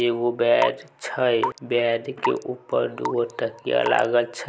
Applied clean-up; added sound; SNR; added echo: none; Raindrop / Drip / Water tap, faucet; 11 dB; none.